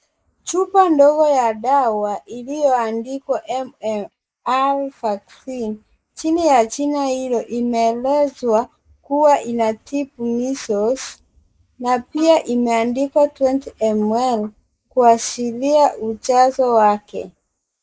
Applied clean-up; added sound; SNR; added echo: neural mask model Resemble Enhance denoiser.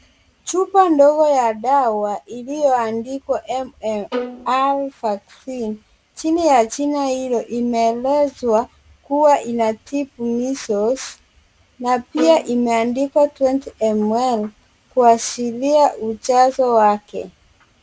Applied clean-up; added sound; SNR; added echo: none; Bowed string instrument; 9 dB; none.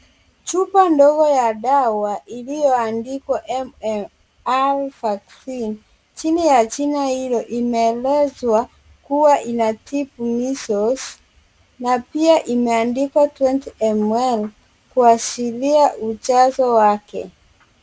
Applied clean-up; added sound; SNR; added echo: none; none; none; none.